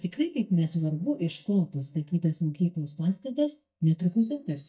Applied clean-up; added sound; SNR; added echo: neural mask model DeepFilterNet 3.